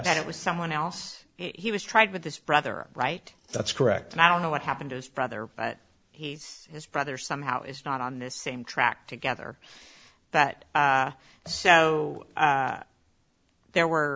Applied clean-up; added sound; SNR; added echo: none; none; none; none.